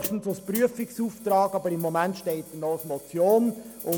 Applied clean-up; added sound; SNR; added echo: none; Hi-hat; 15 dB; none.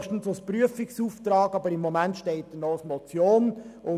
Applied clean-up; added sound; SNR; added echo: none; none; none; none.